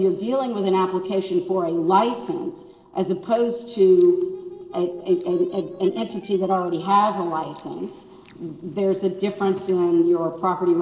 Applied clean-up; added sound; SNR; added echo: neural separator model SepFormer DNS4.